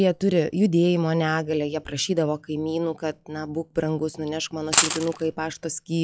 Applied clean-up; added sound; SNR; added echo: classical method log-MMSE.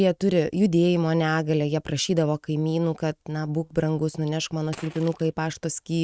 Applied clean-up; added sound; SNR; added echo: neural mask model RNNoise.